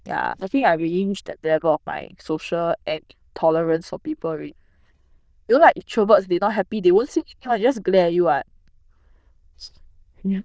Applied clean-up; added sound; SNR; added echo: neural diffusion model UNIVERSE++.